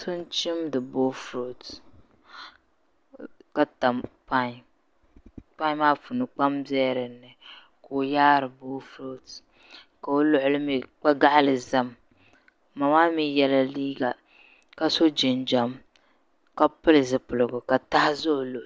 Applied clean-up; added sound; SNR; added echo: none; none; none; none.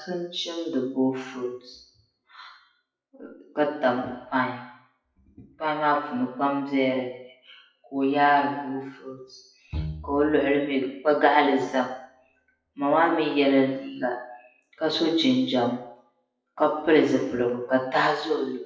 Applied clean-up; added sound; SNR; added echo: classical method WPE with log-MMSE.